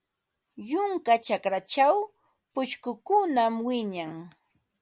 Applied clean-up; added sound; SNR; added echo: none; none; none; none.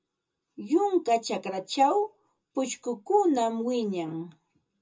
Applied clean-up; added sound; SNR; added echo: none; none; none; reverberation time 0.2 s.